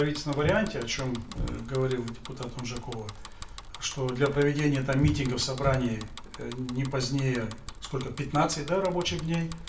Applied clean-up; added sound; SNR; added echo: none; Bicycle; 13 dB; reverberation time 0.2 s.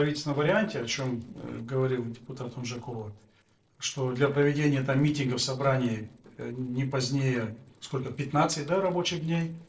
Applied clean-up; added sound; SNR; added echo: neural separator model SepFormer DNS4.